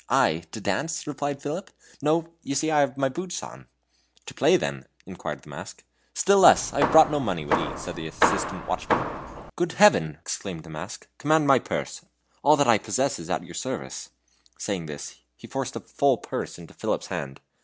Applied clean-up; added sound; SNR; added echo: none; Hammer; 2 dB; none.